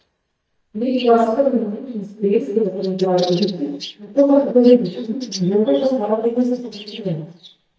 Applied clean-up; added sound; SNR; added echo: neural mask model DeepFilterNet 3.